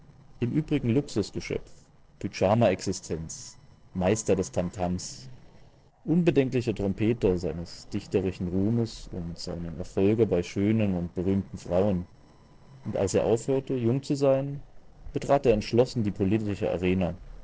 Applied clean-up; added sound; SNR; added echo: neural separator model SepFormer DNS4.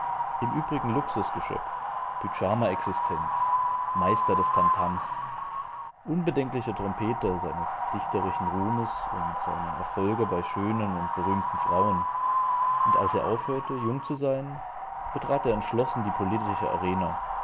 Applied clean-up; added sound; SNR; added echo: none; Wind; -2 dB; none.